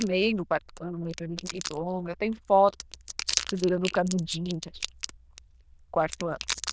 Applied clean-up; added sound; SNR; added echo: neural diffusion model UNIVERSE++.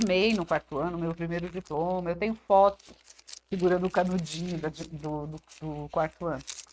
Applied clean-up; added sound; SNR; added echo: neural mask model RNNoise.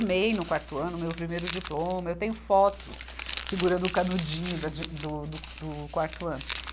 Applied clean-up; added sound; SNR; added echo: none; Crumpling, crinkling; 7 dB; none.